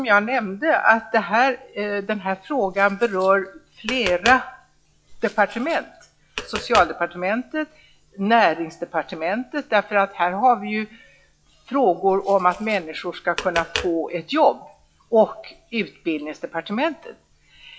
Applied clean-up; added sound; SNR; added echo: classical method log-MMSE.